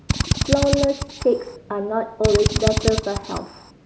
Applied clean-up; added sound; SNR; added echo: none; Drill; 1 dB; none.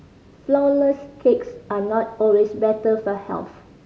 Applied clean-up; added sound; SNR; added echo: none; none; none; none.